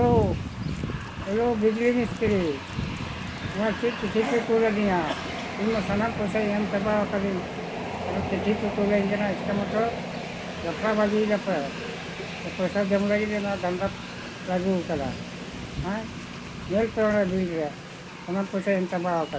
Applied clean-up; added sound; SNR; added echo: none; Train; 6 dB; none.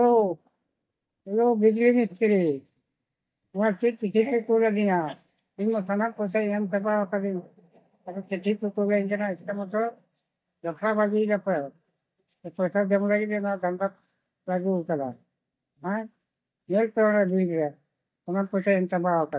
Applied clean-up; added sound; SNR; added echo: neural mask model DeepFilterNet 3.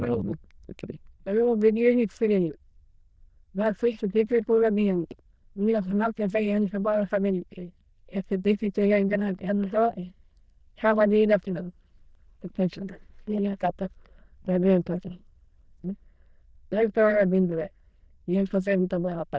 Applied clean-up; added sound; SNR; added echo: neural diffusion model UNIVERSE++.